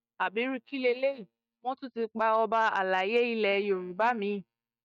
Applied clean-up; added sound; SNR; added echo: neural mask model DeepFilterNet 3.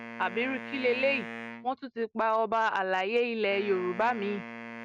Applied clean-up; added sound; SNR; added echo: none; Wind instrument, woodwind instrument; 13 dB; none.